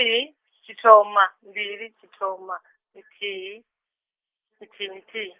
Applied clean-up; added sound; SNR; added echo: neural mask model Resemble Enhance denoiser.